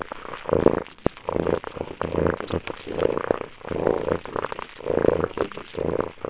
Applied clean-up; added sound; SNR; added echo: neural separator model SepFormer WHAMR!.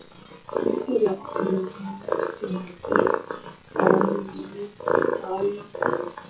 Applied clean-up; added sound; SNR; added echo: classical method WPE with log-MMSE.